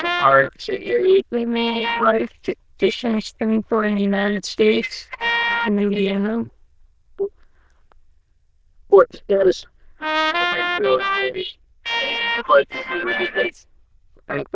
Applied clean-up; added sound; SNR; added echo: neural diffusion model UNIVERSE++.